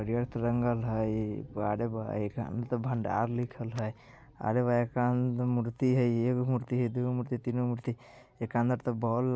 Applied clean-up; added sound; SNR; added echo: none; none; none; none.